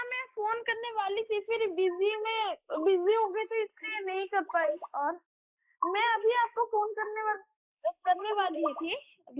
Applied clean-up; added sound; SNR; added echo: neural mask model Resemble Enhance denoiser.